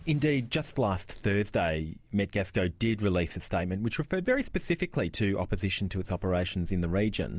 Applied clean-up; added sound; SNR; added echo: none; none; none; none.